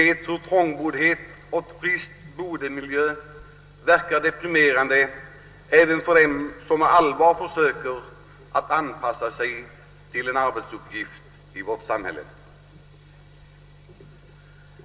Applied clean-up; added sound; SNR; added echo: none; none; none; reverberation time 1.1 s.